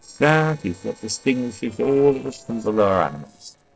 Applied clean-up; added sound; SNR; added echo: neural separator model SepFormer DNS4.